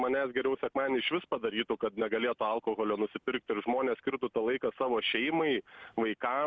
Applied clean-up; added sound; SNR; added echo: none; none; none; none.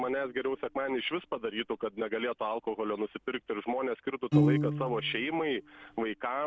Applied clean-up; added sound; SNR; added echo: none; Piano; 3 dB; none.